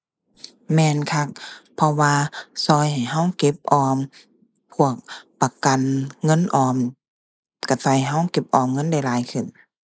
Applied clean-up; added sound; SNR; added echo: neural mask model Resemble Enhance denoiser.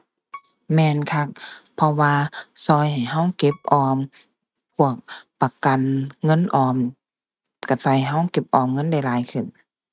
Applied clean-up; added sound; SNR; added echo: neural mask model RNNoise.